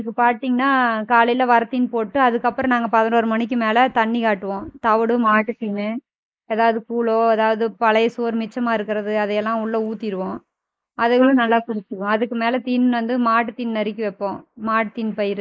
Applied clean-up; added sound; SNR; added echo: neural mask model Resemble Enhance denoiser.